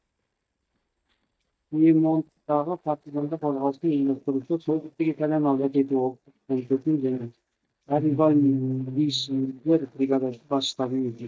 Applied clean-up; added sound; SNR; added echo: neural mask model DeepFilterNet 3.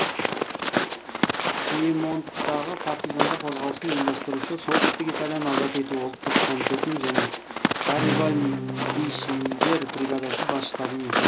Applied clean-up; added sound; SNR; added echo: none; Walk, footsteps + Acoustic guitar / Strum; -2 dB; none.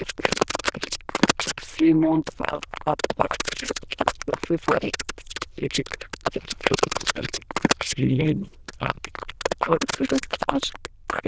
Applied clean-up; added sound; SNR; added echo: neural diffusion model UNIVERSE++.